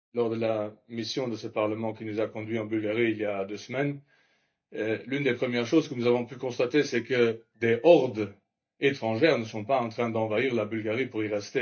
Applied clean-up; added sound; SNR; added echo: neural mask model DeepFilterNet 3.